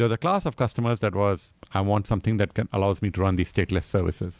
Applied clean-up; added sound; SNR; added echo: none; none; none; none.